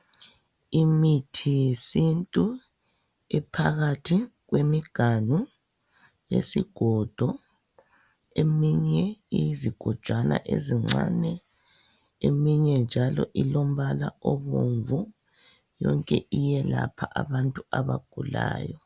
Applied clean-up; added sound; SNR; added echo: none; none; none; none.